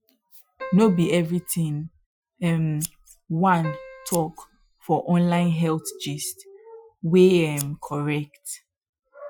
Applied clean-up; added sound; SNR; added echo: classical method Wiener filter.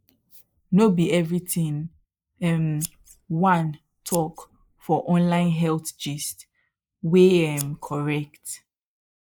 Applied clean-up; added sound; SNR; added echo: neural mask model Resemble Enhance denoiser.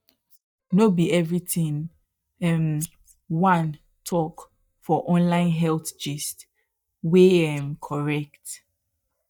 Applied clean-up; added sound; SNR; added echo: neural mask model DeepFilterNet 3.